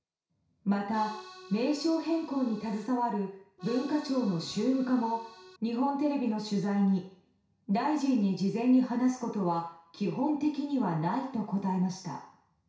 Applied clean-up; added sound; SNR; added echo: none; Accordion; 19 dB; reverberation time 0.6 s.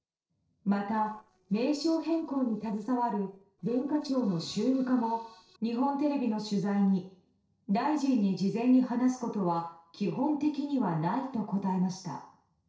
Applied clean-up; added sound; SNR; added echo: neural separator model SepFormer DNS4.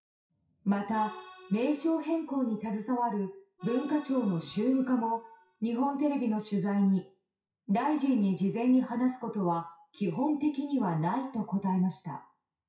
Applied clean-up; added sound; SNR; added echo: classical method WPE with log-MMSE.